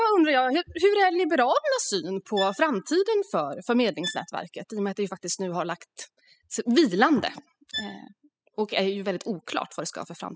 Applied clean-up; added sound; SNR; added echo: classical method spectral subtraction.